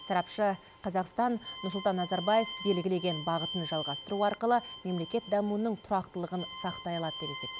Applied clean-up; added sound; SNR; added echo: none; Bowed string instrument; 11 dB; none.